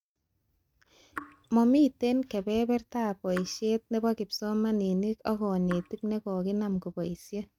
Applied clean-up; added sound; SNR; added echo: neural mask model RNNoise.